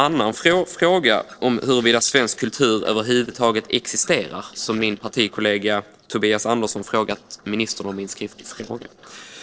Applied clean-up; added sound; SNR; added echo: neural separator model SepFormer DNS4.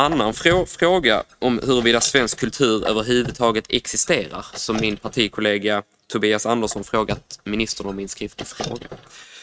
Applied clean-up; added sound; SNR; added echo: neural mask model RNNoise.